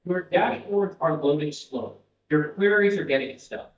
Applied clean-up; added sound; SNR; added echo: neural mask model DeepFilterNet 3.